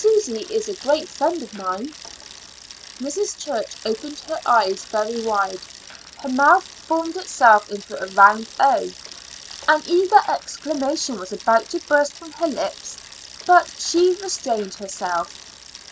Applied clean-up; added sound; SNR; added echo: none; Bicycle; 18 dB; none.